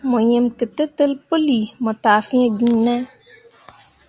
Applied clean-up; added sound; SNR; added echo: none; none; none; none.